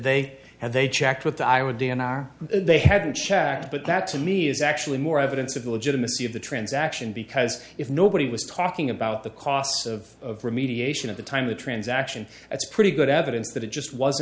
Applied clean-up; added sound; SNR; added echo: none; none; none; none.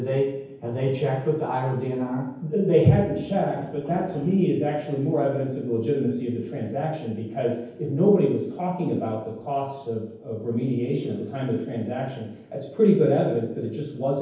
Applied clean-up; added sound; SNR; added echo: none; none; none; reverberation time 0.9 s.